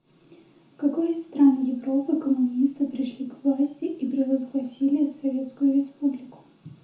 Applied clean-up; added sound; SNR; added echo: none; none; none; reverberation time 0.6 s.